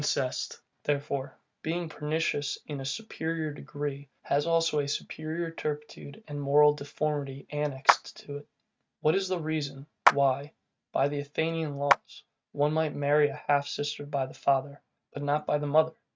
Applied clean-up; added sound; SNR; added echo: neural mask model RNNoise.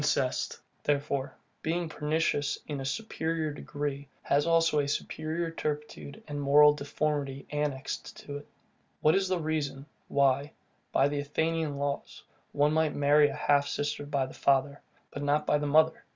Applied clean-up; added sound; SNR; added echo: none; none; none; none.